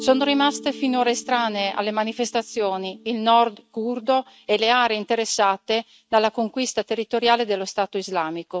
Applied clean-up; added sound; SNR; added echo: neural mask model RNNoise.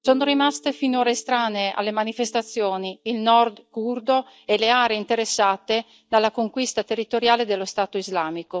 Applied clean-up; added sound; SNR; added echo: neural mask model DeepFilterNet 3.